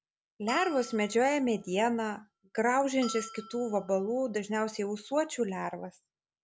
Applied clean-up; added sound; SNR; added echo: none; Bell; 17 dB; none.